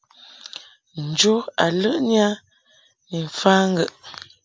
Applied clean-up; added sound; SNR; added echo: none; none; none; none.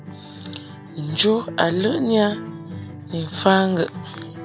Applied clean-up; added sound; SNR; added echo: none; Acoustic guitar; 13 dB; none.